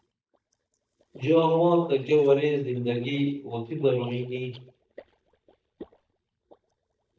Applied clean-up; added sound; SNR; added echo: neural mask model DeepFilterNet 3.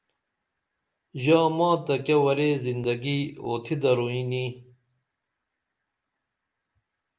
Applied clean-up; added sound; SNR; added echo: none; none; none; none.